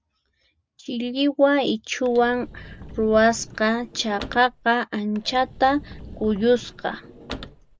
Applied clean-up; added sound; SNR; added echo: none; Sliding door / Slam / Wood; 16 dB; none.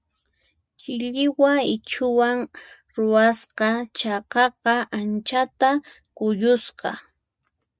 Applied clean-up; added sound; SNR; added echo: none; none; none; none.